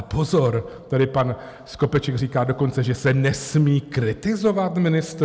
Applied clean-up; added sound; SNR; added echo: none; none; none; none.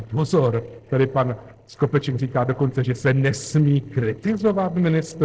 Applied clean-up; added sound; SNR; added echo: neural separator model SepFormer DNS4.